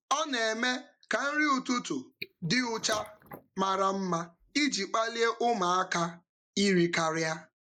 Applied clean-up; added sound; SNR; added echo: neural mask model Resemble Enhance denoiser.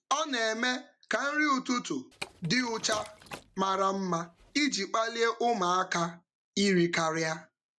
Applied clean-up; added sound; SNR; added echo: none; Liquid; 17 dB; none.